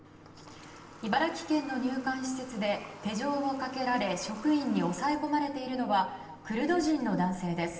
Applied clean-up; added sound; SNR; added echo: none; Water tap, faucet / Water; 18 dB; reverberation time 1.2 s.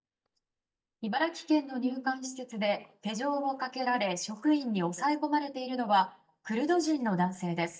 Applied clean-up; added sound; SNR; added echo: neural mask model DeepFilterNet 3.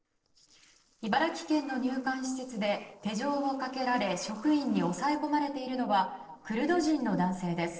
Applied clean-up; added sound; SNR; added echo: neural separator model SepFormer DNS4.